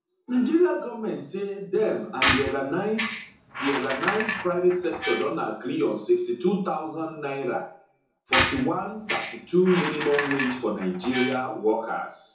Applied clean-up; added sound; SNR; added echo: none; Squeak; 3 dB; reverberation time 0.5 s.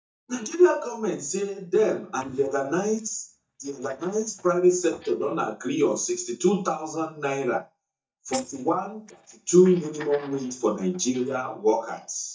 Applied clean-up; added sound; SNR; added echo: neural mask model DeepFilterNet 3.